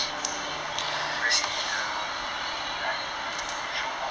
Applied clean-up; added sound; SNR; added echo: none; Organ; 14 dB; none.